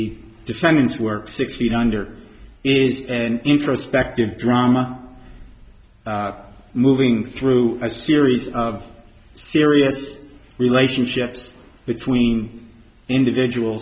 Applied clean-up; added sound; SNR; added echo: none; none; none; none.